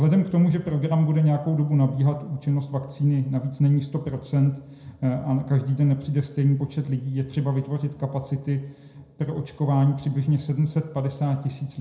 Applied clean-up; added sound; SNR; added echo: none; none; none; reverberation time 0.5 s.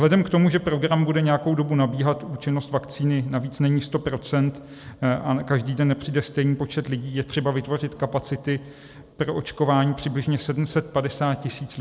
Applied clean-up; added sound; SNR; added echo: none; none; none; none.